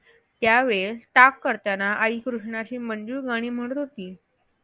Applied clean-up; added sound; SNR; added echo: none; none; none; none.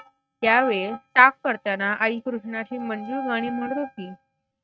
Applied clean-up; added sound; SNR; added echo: neural mask model RNNoise.